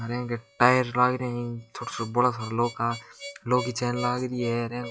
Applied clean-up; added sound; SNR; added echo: classical method log-MMSE.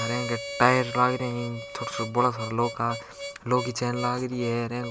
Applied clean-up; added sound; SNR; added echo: none; Harmonica; 11 dB; none.